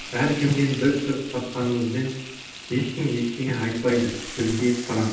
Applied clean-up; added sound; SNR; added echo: none; Frying (food); 13 dB; reverberation time 0.9 s.